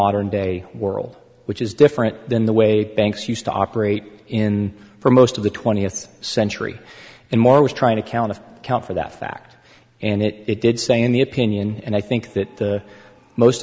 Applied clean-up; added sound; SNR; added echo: none; none; none; none.